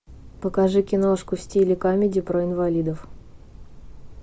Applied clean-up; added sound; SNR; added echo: none; none; none; none.